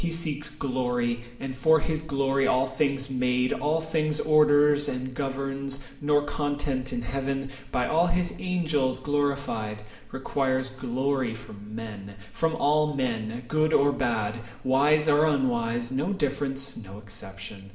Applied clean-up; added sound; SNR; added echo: none; none; none; reverberation time 0.8 s.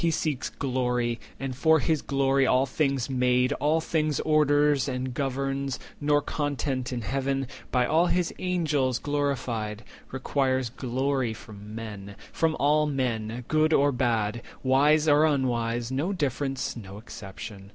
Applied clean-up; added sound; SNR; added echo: none; none; none; none.